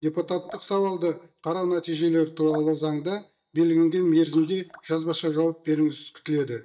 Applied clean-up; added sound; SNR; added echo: neural mask model DeepFilterNet 3.